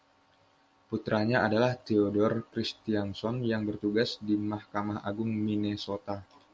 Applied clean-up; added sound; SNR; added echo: none; none; none; none.